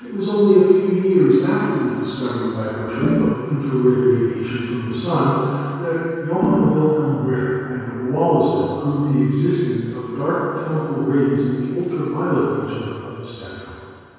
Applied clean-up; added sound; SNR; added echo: none; Organ; -2 dB; reverberation time 2.2 s.